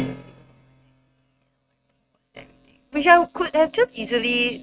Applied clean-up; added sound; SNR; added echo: neural mask model RNNoise.